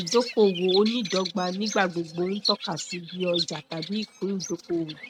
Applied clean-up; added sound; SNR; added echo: neural mask model RNNoise.